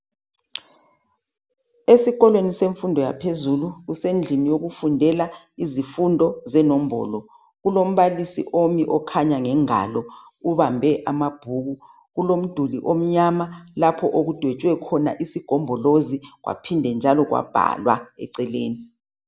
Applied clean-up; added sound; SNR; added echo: none; none; none; none.